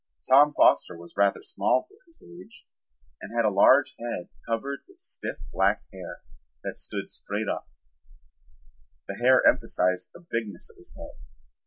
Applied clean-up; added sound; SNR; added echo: none; none; none; none.